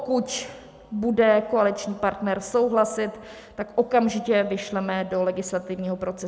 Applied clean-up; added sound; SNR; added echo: none; none; none; none.